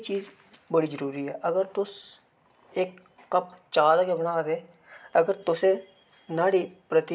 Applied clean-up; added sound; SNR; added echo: none; none; none; none.